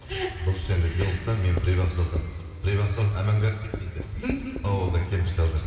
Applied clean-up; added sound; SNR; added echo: none; Writing; 13 dB; reverberation time 2.3 s.